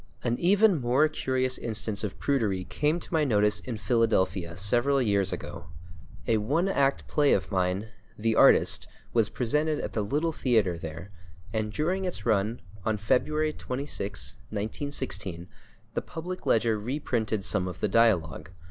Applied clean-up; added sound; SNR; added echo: none; Walk, footsteps; 9 dB; none.